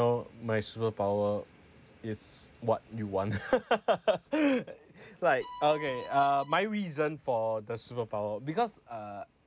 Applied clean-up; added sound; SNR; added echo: none; Bowed string instrument; 13 dB; none.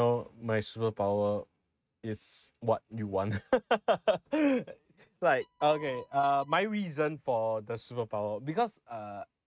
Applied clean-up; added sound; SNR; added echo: neural mask model RNNoise.